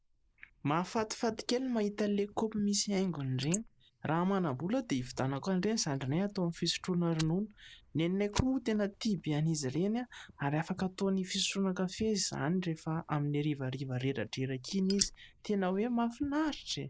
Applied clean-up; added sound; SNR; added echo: neural mask model Resemble Enhance denoiser.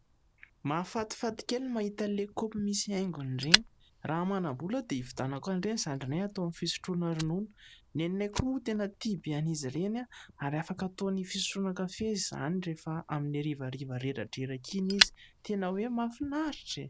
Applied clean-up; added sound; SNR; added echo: none; Fire; 6 dB; none.